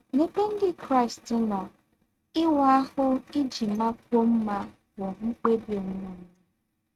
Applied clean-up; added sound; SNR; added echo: neural mask model RNNoise.